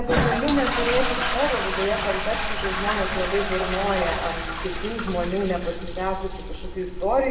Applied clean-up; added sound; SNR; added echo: none; Toilet flush; 0 dB; reverberation time 1.3 s.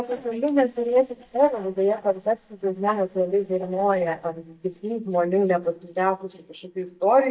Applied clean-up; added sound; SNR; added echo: neural mask model DeepFilterNet 3.